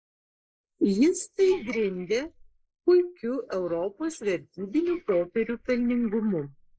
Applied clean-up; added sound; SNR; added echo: neural mask model Resemble Enhance denoiser.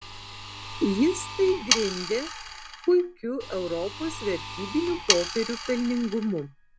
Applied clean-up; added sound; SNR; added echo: none; Sawing; 6 dB; none.